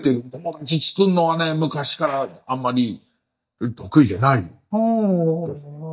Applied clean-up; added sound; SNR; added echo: neural mask model DeepFilterNet 3.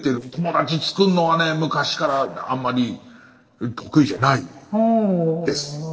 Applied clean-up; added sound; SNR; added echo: neural separator model SepFormer DNS4.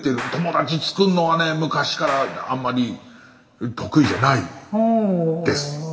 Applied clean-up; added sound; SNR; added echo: none; Clapping; 16 dB; reverberation time 1.7 s.